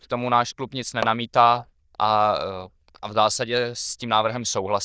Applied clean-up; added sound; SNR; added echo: neural diffusion model UNIVERSE++.